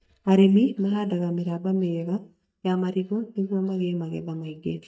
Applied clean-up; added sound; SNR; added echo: neural mask model DeepFilterNet 3.